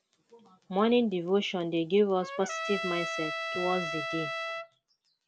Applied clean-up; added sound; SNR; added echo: none; Trumpet; 5 dB; none.